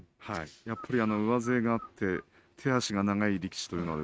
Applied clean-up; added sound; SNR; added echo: neural mask model RNNoise.